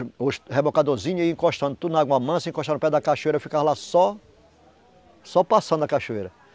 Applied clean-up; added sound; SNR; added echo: none; none; none; none.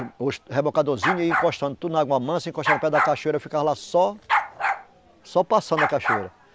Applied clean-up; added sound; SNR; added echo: none; Bark; 4 dB; none.